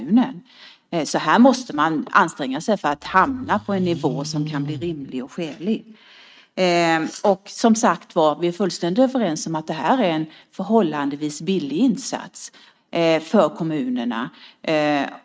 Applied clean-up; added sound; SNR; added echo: neural mask model RNNoise.